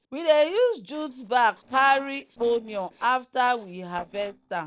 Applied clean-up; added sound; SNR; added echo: neural separator model SepFormer DNS4.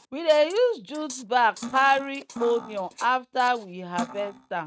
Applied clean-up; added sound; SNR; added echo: neural mask model RNNoise.